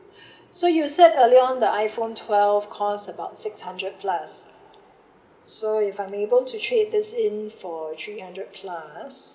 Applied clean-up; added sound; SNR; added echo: none; none; none; none.